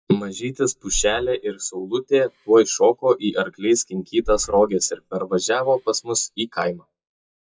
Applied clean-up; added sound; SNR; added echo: classical method WPE with log-MMSE.